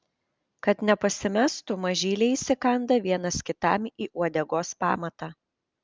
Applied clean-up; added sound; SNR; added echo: none; none; none; none.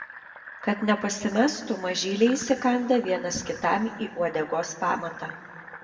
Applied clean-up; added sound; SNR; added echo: none; Fill (with liquid); 17 dB; reverberation time 1.3 s.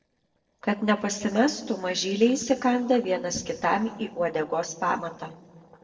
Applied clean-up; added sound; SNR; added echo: neural separator model SepFormer DNS4.